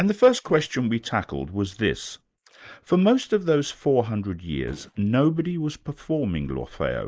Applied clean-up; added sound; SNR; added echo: neural mask model Resemble Enhance denoiser.